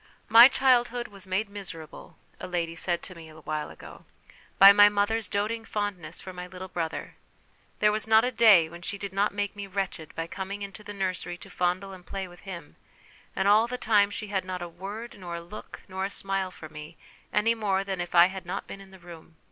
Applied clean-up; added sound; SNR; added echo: none; none; none; none.